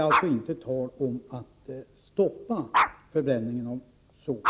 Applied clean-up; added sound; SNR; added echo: none; Dog; 2 dB; none.